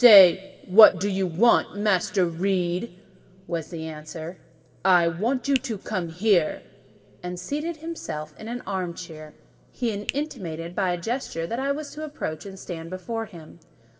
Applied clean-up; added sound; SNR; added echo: none; Finger snapping; 14 dB; reverberation time 1.4 s.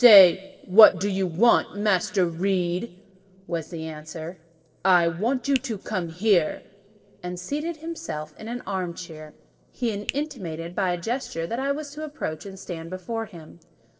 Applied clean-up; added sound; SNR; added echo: neural separator model SepFormer DNS4.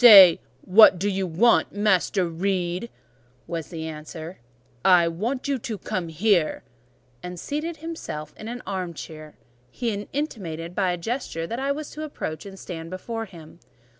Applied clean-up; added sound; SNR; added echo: none; none; none; none.